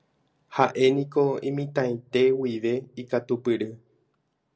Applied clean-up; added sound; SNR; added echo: none; none; none; none.